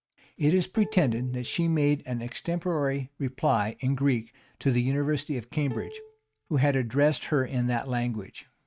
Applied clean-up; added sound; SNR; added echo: neural mask model RNNoise.